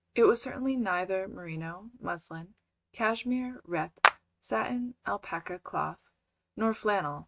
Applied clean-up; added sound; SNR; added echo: neural mask model RNNoise.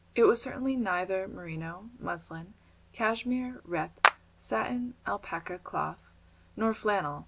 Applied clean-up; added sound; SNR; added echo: none; Clapping; -1 dB; none.